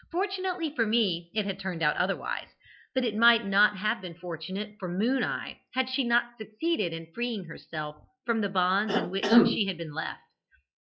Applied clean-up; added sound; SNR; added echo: classical method log-MMSE.